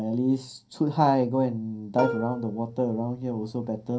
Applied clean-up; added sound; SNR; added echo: none; Plucked string instrument; 10 dB; reverberation time 0.3 s.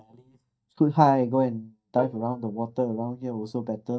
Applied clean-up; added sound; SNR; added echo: neural mask model DeepFilterNet 3.